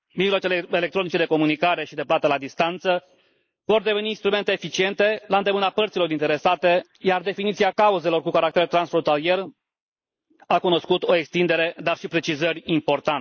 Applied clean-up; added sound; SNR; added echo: neural mask model Resemble Enhance denoiser.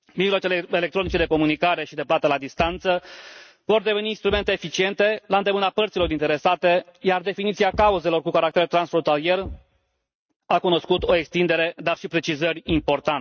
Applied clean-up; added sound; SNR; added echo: neural mask model RNNoise.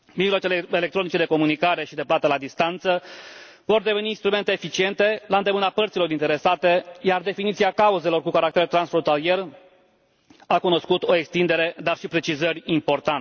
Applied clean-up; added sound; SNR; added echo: none; none; none; none.